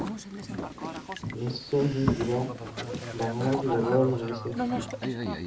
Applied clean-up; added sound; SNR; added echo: none; Boat, Water vehicle; 3 dB; reverberation time 0.4 s.